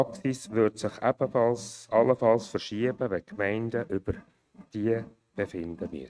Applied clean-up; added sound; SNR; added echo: neural mask model RNNoise.